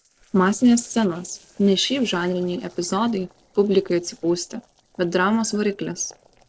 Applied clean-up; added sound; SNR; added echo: neural separator model SepFormer DNS4.